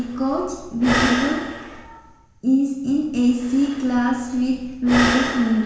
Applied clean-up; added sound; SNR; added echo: none; Breathing; 7 dB; reverberation time 1.1 s.